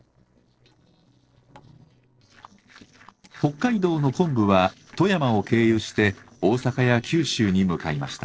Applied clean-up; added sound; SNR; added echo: neural separator model SepFormer DNS4.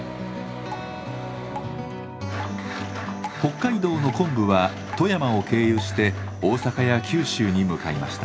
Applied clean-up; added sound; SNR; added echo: none; Drip; 19 dB; reverberation time 1.1 s.